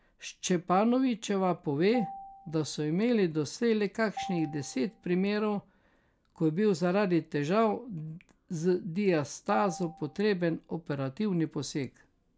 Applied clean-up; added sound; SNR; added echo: none; Marimba, xylophone; 16 dB; none.